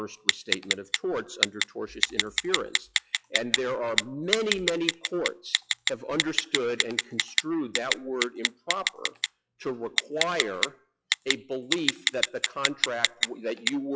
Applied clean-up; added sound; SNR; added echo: classical method log-MMSE.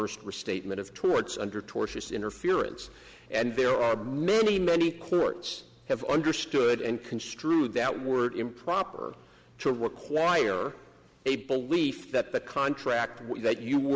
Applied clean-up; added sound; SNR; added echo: none; none; none; none.